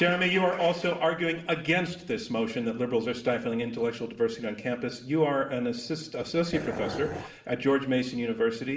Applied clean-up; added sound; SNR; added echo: none; Dog; 8 dB; reverberation time 0.9 s.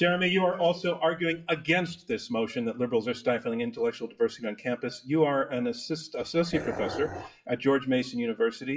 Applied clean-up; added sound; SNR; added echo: classical method WPE with log-MMSE.